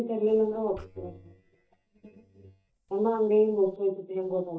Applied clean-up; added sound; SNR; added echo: neural mask model DeepFilterNet 3.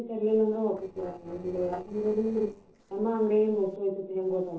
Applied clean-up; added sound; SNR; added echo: neural separator model SepFormer DNS4.